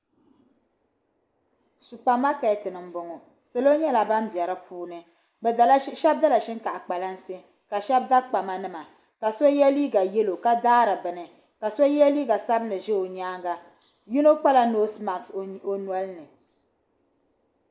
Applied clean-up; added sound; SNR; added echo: neural mask model Resemble Enhance denoiser.